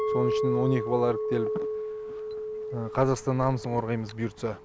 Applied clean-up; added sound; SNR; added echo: none; Chink, clink; 3 dB; none.